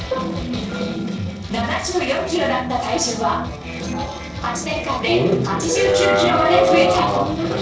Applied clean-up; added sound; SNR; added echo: neural separator model SepFormer DNS4.